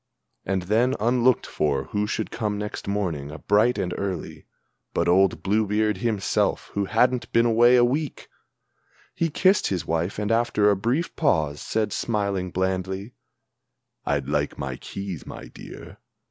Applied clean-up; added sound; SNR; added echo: none; none; none; none.